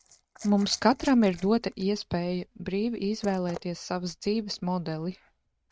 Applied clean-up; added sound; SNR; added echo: neural mask model RNNoise.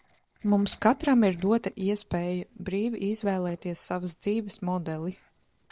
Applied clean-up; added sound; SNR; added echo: neural separator model SepFormer DNS4.